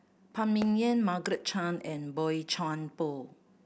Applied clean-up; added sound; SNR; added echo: none; Fireworks; 18 dB; none.